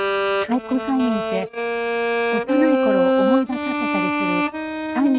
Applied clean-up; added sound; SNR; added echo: neural mask model RNNoise.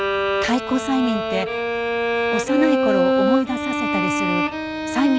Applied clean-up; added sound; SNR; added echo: none; Bowed string instrument; -2 dB; none.